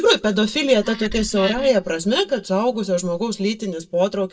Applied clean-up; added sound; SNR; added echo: neural mask model DeepFilterNet 3.